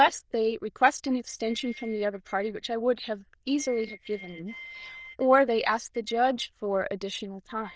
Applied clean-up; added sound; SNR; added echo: neural diffusion model UNIVERSE++.